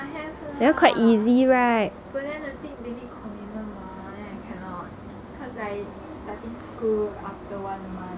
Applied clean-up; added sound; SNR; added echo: none; none; none; none.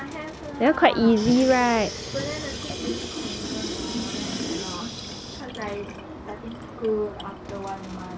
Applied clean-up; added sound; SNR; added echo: none; Sink (filling or washing) / Water tap, faucet; 8 dB; none.